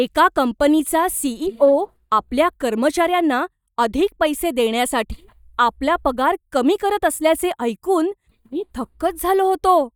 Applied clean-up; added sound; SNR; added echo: neural mask model DeepFilterNet 3.